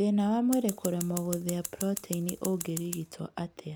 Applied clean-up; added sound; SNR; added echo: none; Scissors; 11 dB; none.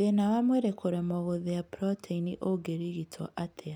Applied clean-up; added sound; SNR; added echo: none; none; none; none.